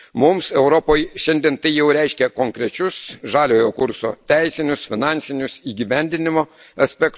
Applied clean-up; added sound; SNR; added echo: none; none; none; none.